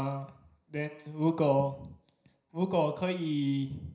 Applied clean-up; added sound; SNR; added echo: none; none; none; reverberation time 0.5 s.